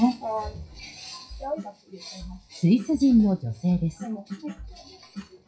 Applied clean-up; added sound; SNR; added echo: classical method WPE with log-MMSE.